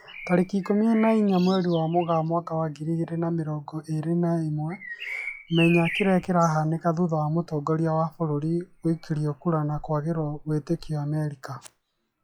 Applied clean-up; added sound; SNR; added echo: classical method log-MMSE.